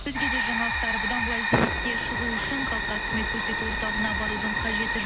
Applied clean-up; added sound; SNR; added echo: none; Fire; -5 dB; none.